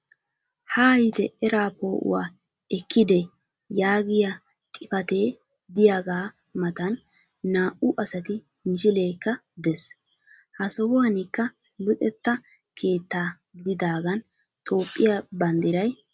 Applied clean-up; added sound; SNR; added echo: none; none; none; none.